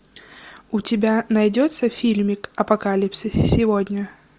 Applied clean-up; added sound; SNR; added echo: none; none; none; none.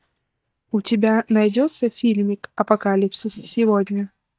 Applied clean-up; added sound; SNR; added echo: neural mask model DeepFilterNet 3.